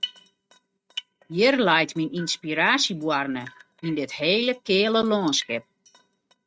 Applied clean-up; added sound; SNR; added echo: neural mask model RNNoise.